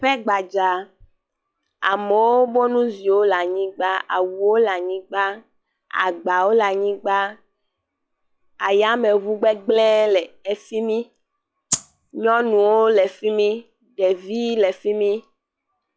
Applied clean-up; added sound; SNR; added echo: classical method log-MMSE.